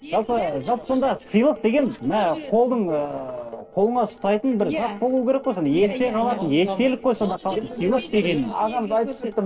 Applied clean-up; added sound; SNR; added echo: neural separator model SepFormer DNS4.